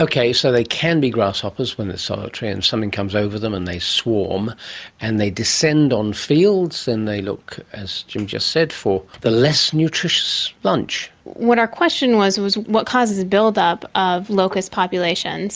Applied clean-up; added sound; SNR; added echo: none; none; none; none.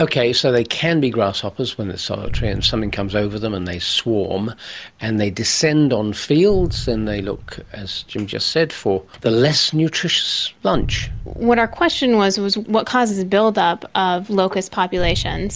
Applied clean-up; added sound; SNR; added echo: none; Boom; 12 dB; none.